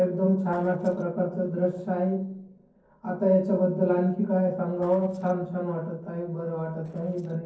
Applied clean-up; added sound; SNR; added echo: neural separator model SepFormer DNS4.